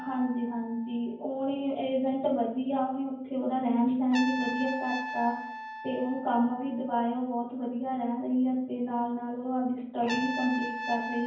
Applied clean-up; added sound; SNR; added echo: none; Trumpet; 11 dB; reverberation time 0.9 s.